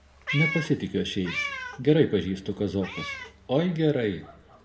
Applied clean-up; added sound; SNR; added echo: none; Meow; 10 dB; reverberation time 1.0 s.